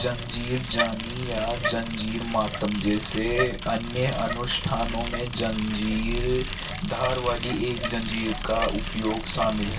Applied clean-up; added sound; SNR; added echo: none; Bicycle; 2 dB; reverberation time 0.2 s.